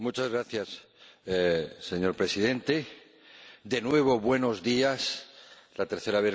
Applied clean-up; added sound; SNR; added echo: none; none; none; none.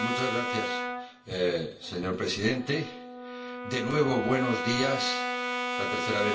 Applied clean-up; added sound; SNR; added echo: none; Brass instrument; 3 dB; reverberation time 0.3 s.